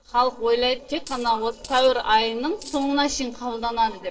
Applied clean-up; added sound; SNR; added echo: neural separator model SepFormer DNS4.